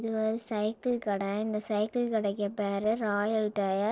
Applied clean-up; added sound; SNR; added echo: neural separator model SepFormer DNS4.